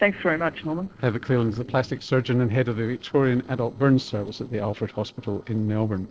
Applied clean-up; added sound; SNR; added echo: neural separator model SepFormer DNS4.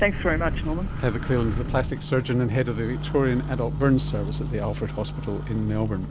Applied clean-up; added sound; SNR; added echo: none; Microwave oven; 4 dB; none.